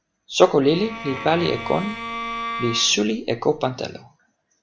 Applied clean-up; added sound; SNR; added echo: none; Bowed string instrument; 10 dB; none.